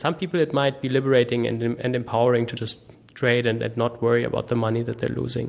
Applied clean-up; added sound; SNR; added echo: none; none; none; none.